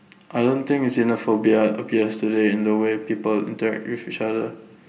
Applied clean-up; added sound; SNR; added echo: none; none; none; reverberation time 2.3 s.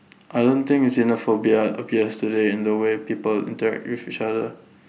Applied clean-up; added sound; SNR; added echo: none; none; none; none.